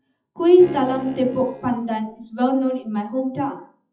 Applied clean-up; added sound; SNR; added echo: classical method WPE with log-MMSE.